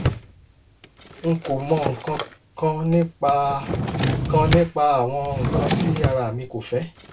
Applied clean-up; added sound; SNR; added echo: none; Drawer open or close; 3 dB; reverberation time 0.2 s.